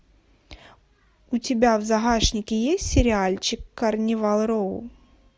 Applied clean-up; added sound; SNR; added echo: none; none; none; none.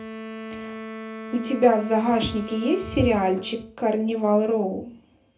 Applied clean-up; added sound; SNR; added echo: none; Wind instrument, woodwind instrument; 14 dB; reverberation time 0.3 s.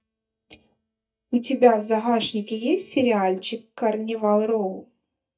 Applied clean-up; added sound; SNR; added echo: neural mask model DeepFilterNet 3.